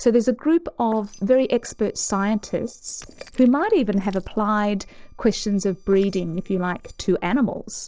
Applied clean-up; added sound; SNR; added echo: neural separator model SepFormer DNS4.